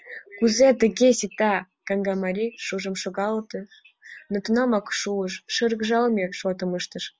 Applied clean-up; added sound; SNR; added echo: none; none; none; none.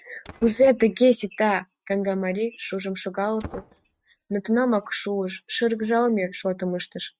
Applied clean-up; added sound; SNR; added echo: neural mask model RNNoise.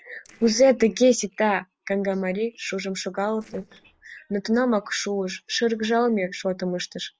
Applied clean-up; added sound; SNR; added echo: neural separator model SepFormer DNS4.